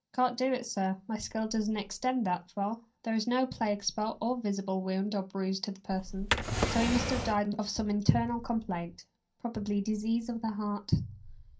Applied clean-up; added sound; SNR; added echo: none; Drawer open or close; 1 dB; reverberation time 0.3 s.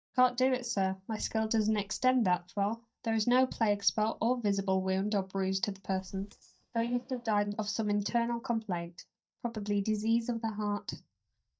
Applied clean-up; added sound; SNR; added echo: neural mask model DeepFilterNet 3.